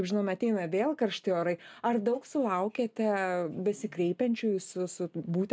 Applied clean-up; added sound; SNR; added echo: none; none; none; none.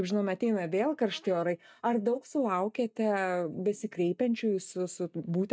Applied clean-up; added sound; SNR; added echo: neural mask model DeepFilterNet 3.